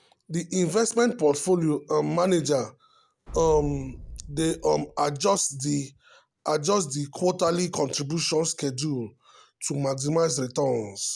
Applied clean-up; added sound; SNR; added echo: none; Boom; 14 dB; none.